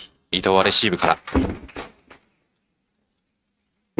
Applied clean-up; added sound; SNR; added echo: neural mask model RNNoise.